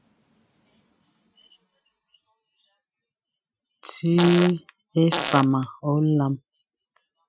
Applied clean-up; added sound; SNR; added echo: classical method Wiener filter.